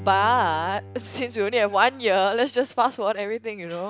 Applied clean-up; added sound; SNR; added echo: none; Bowed string instrument; 19 dB; none.